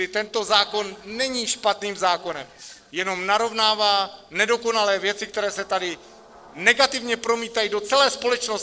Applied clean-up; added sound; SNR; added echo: neural separator model SepFormer DNS4.